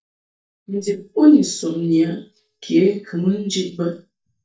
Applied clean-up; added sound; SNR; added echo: neural mask model DeepFilterNet 3.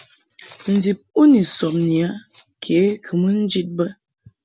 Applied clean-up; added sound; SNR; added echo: none; none; none; none.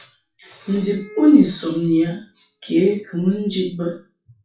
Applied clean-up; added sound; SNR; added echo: classical method WPE with log-MMSE.